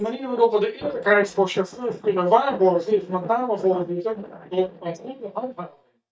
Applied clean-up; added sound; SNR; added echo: neural mask model DeepFilterNet 3.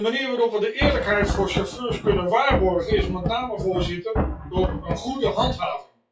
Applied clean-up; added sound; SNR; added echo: classical method WPE with log-MMSE.